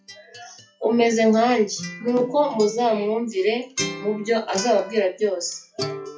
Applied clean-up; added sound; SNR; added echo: classical method WPE with log-MMSE.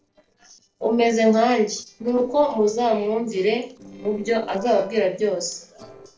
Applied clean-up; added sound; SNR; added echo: neural separator model SepFormer DNS4.